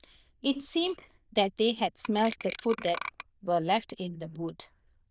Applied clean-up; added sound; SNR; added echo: neural diffusion model UNIVERSE++.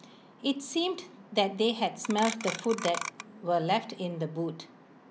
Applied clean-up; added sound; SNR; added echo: none; Clock; 6 dB; none.